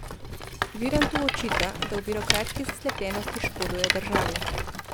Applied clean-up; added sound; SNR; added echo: none; Rattle; -3 dB; none.